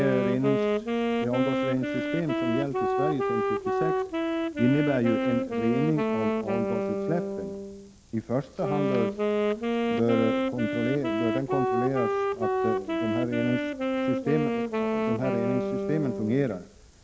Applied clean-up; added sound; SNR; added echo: none; Wind instrument, woodwind instrument; -2 dB; none.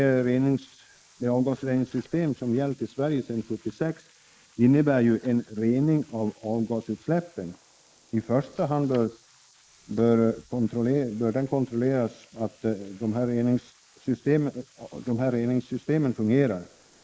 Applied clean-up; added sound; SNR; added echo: neural mask model Resemble Enhance denoiser.